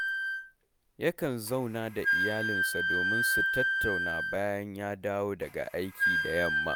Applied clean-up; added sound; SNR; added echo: none; Wind instrument, woodwind instrument; -2 dB; none.